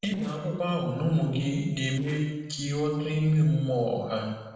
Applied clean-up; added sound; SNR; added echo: neural separator model SepFormer DNS4.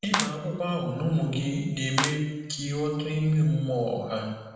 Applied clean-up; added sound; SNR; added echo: none; Clapping; 8 dB; reverberation time 1.1 s.